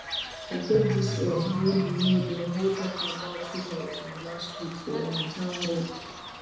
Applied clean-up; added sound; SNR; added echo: none; Bird / Fowl; 5 dB; reverberation time 1.0 s.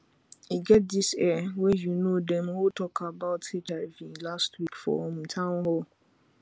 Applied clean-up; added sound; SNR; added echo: none; none; none; none.